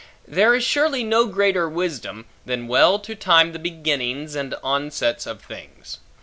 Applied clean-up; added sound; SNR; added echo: none; none; none; none.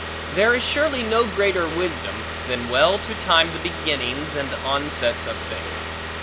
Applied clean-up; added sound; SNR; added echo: none; Car; 6 dB; none.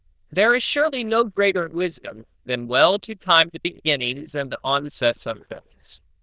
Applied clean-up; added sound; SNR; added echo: neural diffusion model UNIVERSE++.